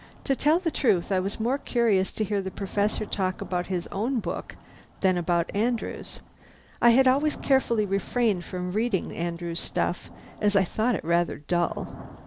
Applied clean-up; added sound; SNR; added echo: none; Thunder / Rain; 20 dB; none.